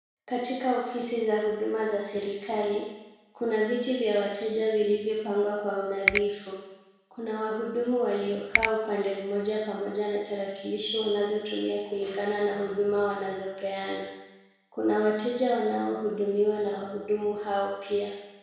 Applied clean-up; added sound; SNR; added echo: none; Finger snapping; 3 dB; reverberation time 1.1 s.